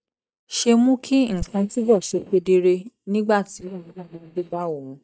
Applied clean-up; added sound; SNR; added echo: neural mask model DeepFilterNet 3.